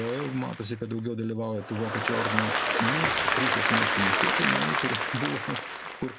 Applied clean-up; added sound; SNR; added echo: none; Applause / Crowd; -4 dB; none.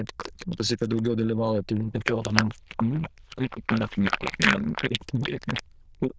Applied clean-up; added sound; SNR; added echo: neural diffusion model UNIVERSE++.